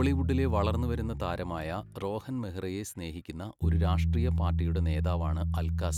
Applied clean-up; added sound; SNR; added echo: none; Bass guitar; -3 dB; none.